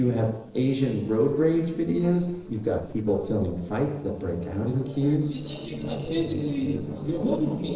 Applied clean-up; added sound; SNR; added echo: neural separator model SepFormer DNS4.